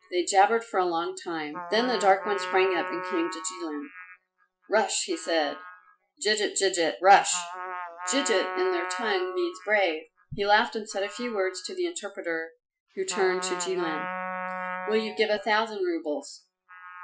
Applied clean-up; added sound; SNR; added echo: classical method Wiener filter.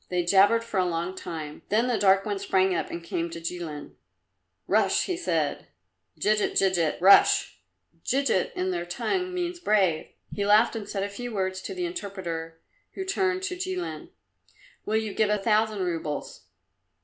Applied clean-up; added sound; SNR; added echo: none; none; none; none.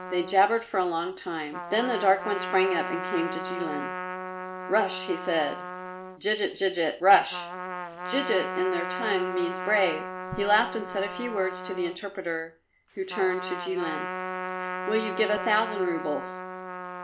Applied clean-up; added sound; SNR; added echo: none; Trumpet; 8 dB; none.